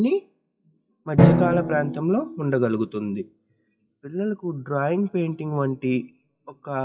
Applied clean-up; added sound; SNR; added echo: classical method WPE with log-MMSE.